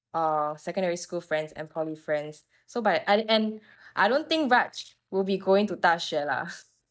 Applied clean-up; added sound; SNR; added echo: neural mask model DeepFilterNet 3.